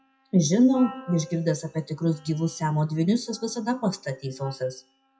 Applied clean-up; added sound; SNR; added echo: classical method WPE with log-MMSE.